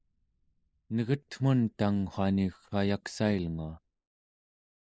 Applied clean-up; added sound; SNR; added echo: neural mask model Resemble Enhance denoiser.